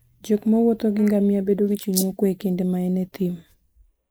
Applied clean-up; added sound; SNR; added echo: neural mask model Resemble Enhance denoiser.